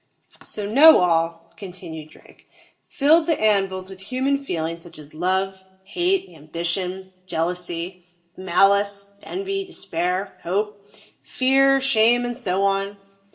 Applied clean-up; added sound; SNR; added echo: none; none; none; reverberation time 0.4 s.